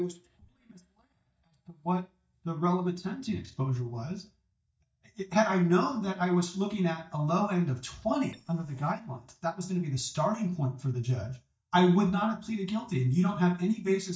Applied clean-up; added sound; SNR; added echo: neural mask model DeepFilterNet 3.